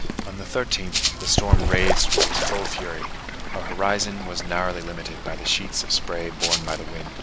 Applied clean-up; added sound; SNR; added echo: none; Rattle (instrument) + Bird / Fowl; -2 dB; none.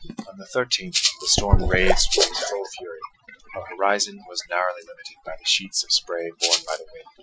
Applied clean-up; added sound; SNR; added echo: classical method Wiener filter.